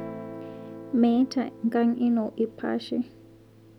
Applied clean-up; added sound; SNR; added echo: none; Guitar; 16 dB; none.